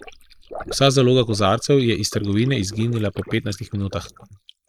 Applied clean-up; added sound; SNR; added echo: neural mask model Resemble Enhance denoiser.